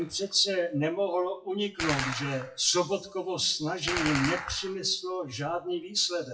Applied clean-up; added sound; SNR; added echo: classical method WPE with log-MMSE.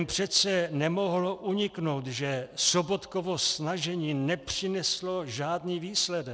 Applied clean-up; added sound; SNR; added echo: none; none; none; none.